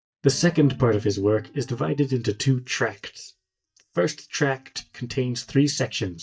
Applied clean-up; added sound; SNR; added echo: neural mask model DeepFilterNet 3.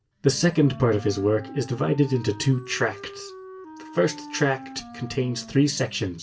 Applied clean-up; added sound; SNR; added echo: none; Wind instrument, woodwind instrument; 17 dB; reverberation time 0.2 s.